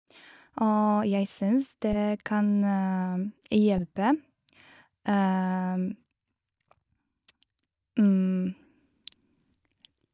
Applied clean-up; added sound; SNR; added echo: neural mask model DeepFilterNet 3.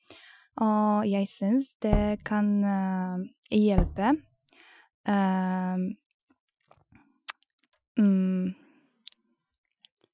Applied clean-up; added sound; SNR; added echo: classical method Wiener filter.